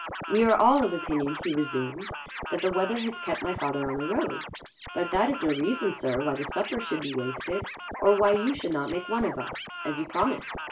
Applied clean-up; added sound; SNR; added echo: none; Scratching (performance technique); 9 dB; reverberation time 0.2 s.